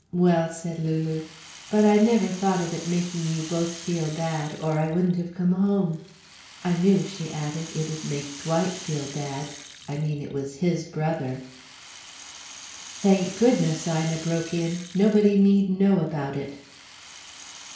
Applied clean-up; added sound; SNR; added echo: none; Rattle (instrument); 17 dB; reverberation time 0.6 s.